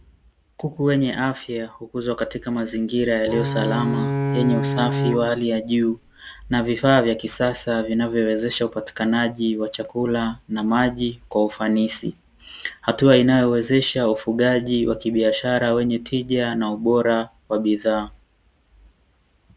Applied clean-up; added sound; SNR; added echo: none; Bowed string instrument; 3 dB; none.